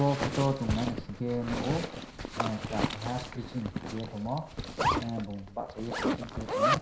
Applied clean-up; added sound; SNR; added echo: none; Zipper (clothing); 0 dB; reverberation time 0.5 s.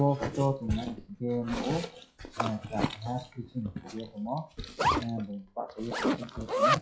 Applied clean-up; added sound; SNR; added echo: classical method WPE with log-MMSE.